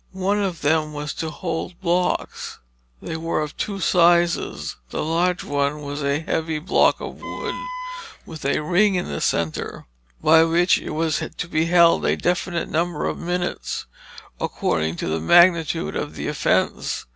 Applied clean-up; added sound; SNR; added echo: none; Wind instrument, woodwind instrument; 11 dB; none.